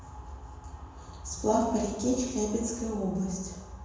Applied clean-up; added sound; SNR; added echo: none; none; none; reverberation time 1.2 s.